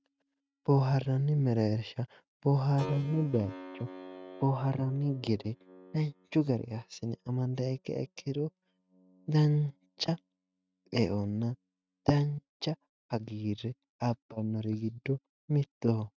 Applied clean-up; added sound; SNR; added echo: neural mask model RNNoise.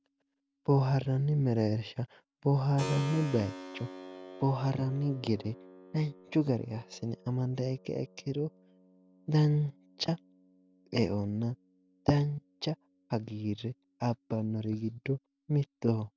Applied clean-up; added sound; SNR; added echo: none; Keyboard (musical); 18 dB; none.